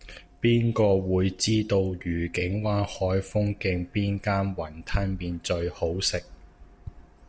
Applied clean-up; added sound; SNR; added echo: none; none; none; none.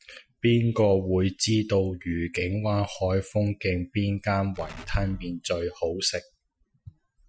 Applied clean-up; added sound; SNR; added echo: classical method Wiener filter.